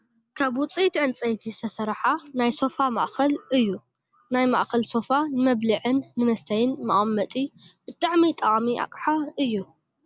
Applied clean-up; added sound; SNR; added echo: none; none; none; none.